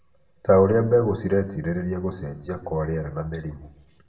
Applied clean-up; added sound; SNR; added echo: none; none; none; reverberation time 0.7 s.